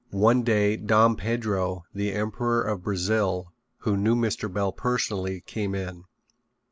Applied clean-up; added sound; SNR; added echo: none; none; none; none.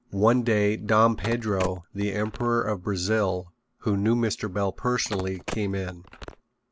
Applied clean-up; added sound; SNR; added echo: none; Telephone; 13 dB; none.